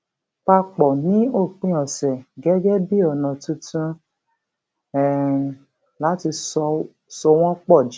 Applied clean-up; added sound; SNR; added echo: none; none; none; none.